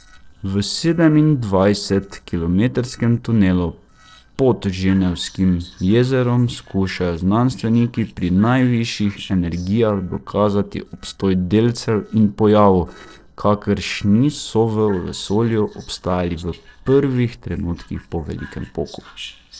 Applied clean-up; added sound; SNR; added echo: neural separator model SepFormer DNS4.